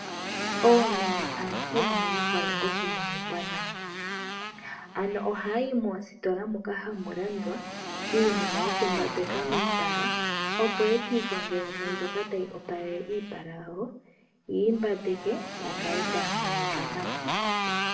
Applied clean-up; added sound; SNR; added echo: none; Motorcycle; 1 dB; reverberation time 0.5 s.